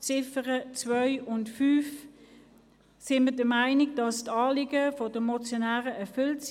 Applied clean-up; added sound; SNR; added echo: none; none; none; none.